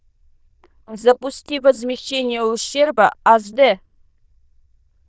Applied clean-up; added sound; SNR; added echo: neural diffusion model UNIVERSE++.